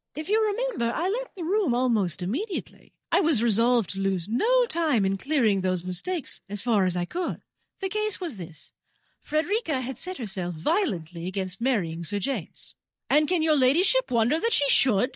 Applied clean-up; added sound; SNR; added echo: neural mask model DeepFilterNet 3.